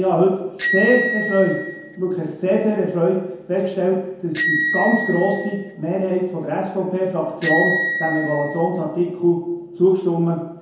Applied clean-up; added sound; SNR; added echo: none; Bicycle bell; 6 dB; reverberation time 0.9 s.